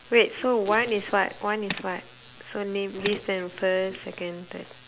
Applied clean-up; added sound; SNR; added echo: none; Tools; 14 dB; none.